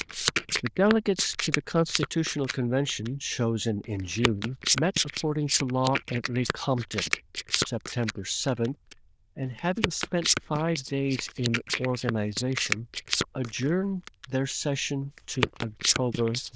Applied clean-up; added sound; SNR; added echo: neural diffusion model UNIVERSE++.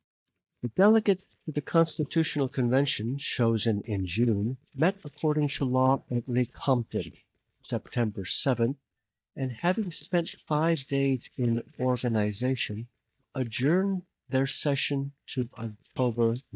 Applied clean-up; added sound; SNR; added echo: neural mask model DeepFilterNet 3.